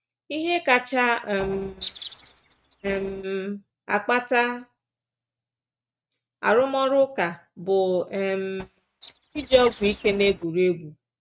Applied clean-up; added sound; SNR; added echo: neural mask model RNNoise.